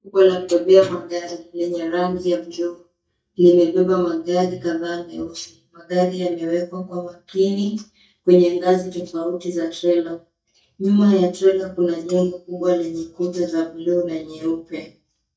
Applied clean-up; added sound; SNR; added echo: neural mask model DeepFilterNet 3.